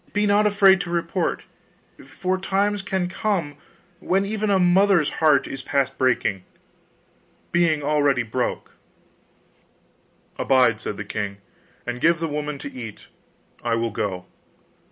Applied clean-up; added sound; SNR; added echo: none; none; none; none.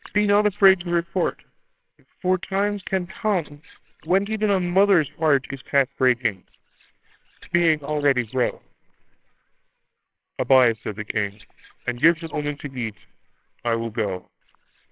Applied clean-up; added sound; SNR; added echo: neural separator model SepFormer WHAMR!.